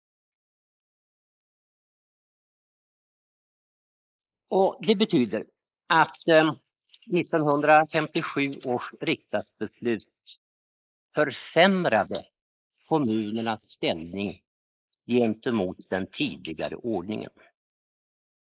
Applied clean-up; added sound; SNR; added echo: neural mask model Resemble Enhance denoiser.